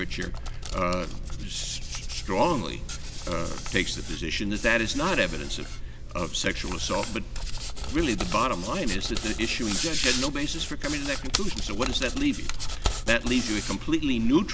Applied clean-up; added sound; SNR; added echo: none; Hands; 2 dB; none.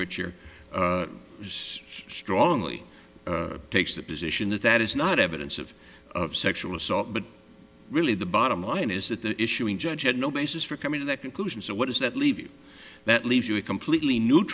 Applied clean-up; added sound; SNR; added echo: none; none; none; none.